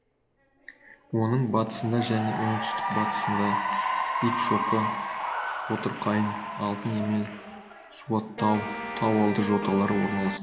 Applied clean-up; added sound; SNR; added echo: none; Guitar + Applause / Cheering; 4 dB; none.